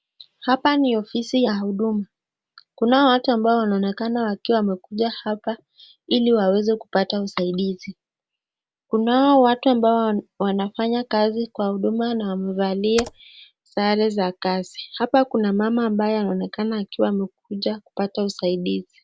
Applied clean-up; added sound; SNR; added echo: none; Computer keyboard; 17 dB; none.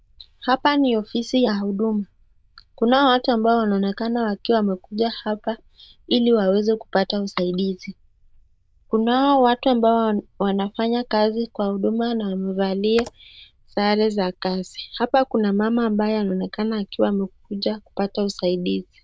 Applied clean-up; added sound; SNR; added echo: neural diffusion model UNIVERSE++.